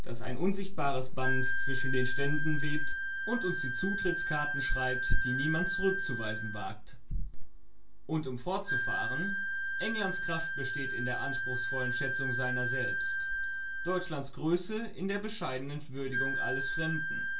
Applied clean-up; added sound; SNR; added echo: none; Wind instrument, woodwind instrument; 6 dB; reverberation time 0.2 s.